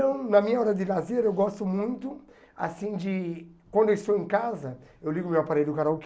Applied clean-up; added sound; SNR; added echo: none; none; none; none.